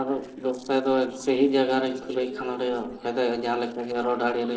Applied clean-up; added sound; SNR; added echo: neural separator model SepFormer DNS4.